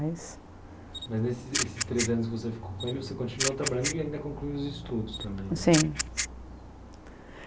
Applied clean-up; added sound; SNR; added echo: none; Camera; 4 dB; none.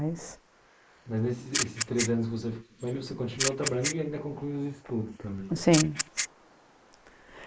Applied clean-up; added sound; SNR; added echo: neural mask model Resemble Enhance denoiser.